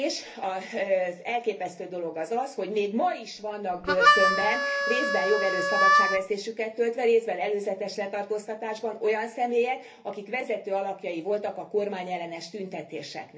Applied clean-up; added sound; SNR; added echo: none; Harmonica; -5 dB; reverberation time 0.3 s.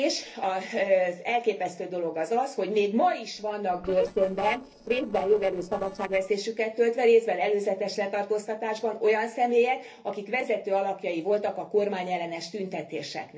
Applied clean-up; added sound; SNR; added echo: neural separator model SepFormer DNS4.